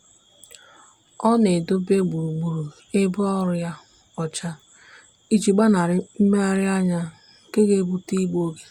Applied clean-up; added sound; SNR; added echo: none; none; none; none.